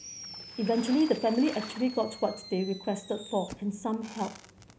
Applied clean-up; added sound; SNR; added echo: none; Fireworks + Water / Splash, splatter; 15 dB; none.